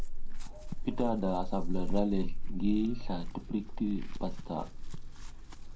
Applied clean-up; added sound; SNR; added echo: none; Chewing, mastication / Livestock, farm animals, working animals; -2 dB; reverberation time 0.2 s.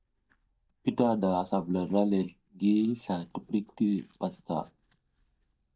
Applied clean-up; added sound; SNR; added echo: neural mask model DeepFilterNet 3.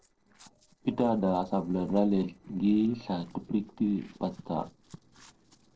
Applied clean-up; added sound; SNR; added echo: neural separator model SepFormer DNS4.